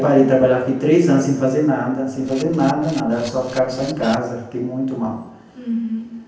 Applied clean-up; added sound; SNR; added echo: none; Camera; 20 dB; reverberation time 0.9 s.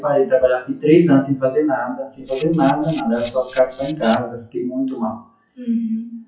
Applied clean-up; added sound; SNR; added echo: classical method WPE with log-MMSE.